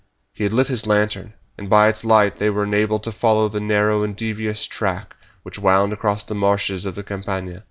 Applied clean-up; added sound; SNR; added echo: none; none; none; none.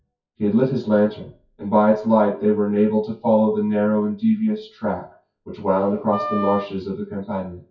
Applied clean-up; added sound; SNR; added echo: classical method WPE with log-MMSE.